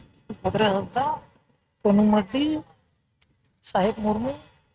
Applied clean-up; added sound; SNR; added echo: neural mask model RNNoise.